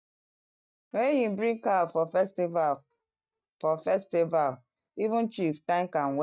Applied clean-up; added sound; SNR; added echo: neural mask model DeepFilterNet 3.